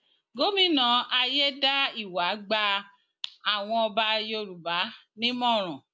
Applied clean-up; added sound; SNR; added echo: none; none; none; none.